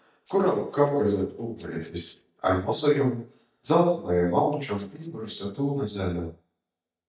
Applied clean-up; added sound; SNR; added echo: neural mask model DeepFilterNet 3.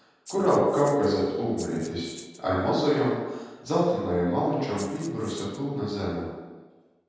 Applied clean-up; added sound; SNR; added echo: none; Rattle (instrument); 20 dB; reverberation time 1.2 s.